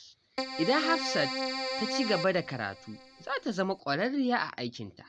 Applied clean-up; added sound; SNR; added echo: none; Keyboard (musical); 4 dB; none.